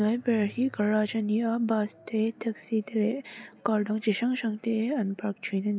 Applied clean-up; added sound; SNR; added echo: none; none; none; none.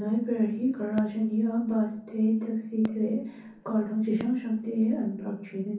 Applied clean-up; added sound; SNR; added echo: none; Fireworks; 20 dB; reverberation time 0.6 s.